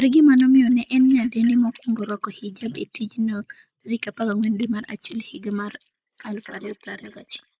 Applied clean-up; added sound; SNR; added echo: neural mask model Resemble Enhance denoiser.